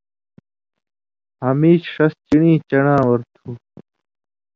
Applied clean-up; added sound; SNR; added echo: none; none; none; none.